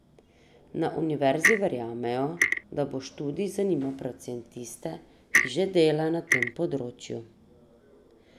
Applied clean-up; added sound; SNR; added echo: none; Clock; 0 dB; none.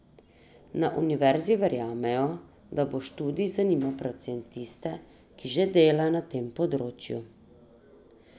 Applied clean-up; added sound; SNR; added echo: none; none; none; none.